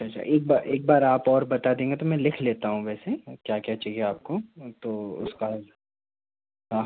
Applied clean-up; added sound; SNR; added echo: none; none; none; none.